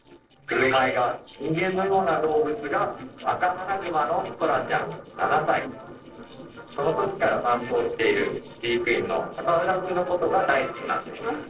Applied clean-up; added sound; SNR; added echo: neural separator model SepFormer DNS4.